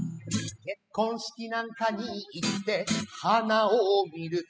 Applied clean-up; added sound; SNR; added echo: classical method spectral subtraction.